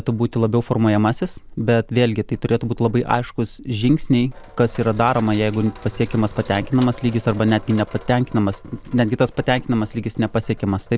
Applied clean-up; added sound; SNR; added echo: none; Sink (filling or washing); 17 dB; none.